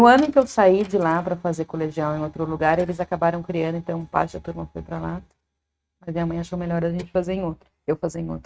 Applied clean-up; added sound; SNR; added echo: neural mask model RNNoise.